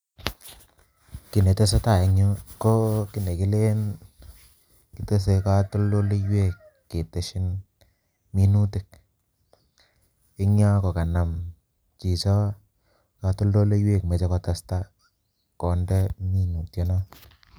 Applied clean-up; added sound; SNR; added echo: none; none; none; none.